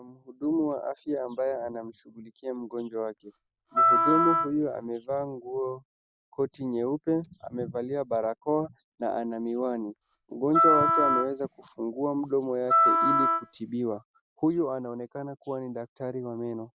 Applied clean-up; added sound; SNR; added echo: none; Wind instrument, woodwind instrument; -5 dB; none.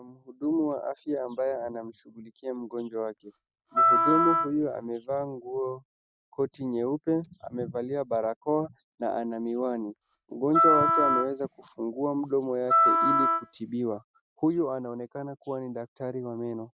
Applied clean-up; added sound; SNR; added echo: neural mask model RNNoise.